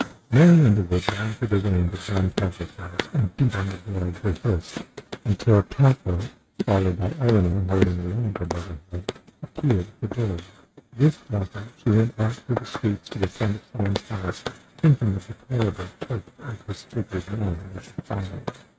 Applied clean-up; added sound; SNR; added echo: neural mask model RNNoise.